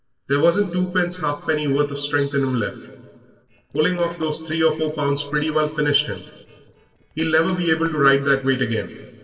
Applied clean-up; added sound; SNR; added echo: neural separator model SepFormer DNS4.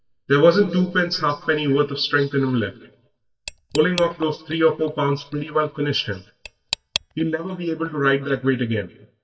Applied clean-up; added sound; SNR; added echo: neural mask model DeepFilterNet 3.